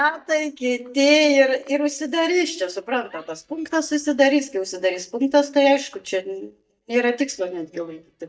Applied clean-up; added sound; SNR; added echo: neural mask model DeepFilterNet 3.